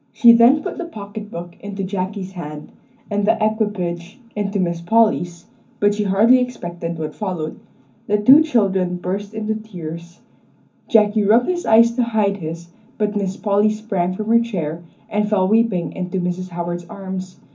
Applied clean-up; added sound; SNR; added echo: none; none; none; reverberation time 0.3 s.